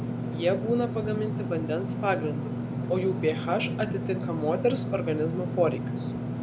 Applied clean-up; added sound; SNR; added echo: none; Engine / Mechanisms; 2 dB; none.